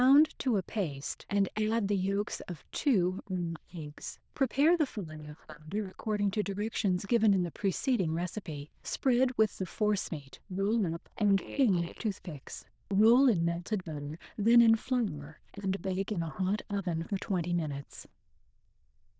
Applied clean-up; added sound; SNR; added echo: neural diffusion model UNIVERSE++.